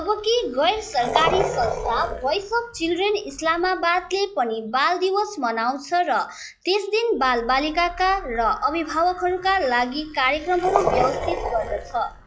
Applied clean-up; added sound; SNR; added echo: classical method log-MMSE.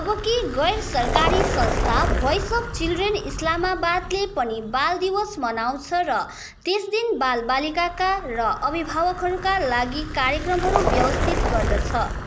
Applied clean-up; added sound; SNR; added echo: none; Vehicle; 3 dB; none.